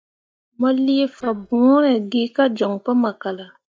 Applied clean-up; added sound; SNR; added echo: neural mask model DeepFilterNet 3.